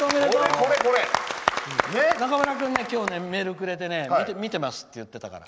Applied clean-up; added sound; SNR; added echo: none; none; none; none.